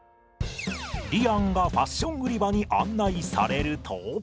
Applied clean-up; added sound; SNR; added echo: none; none; none; none.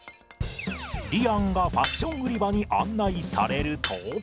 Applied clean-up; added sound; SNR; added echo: none; Shatter; 11 dB; none.